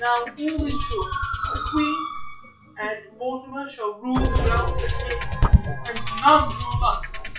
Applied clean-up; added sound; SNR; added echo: classical method WPE with log-MMSE.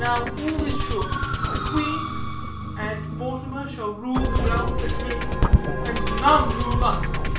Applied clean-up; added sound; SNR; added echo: none; Musical instrument; -3 dB; reverberation time 0.4 s.